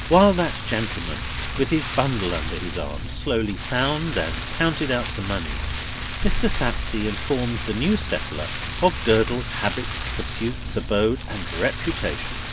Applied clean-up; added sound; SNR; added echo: none; Rain; 4 dB; none.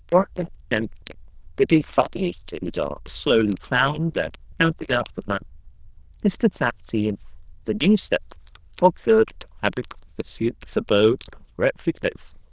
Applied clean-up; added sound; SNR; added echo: neural diffusion model UNIVERSE++.